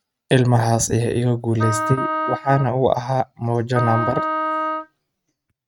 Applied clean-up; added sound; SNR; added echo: neural mask model RNNoise.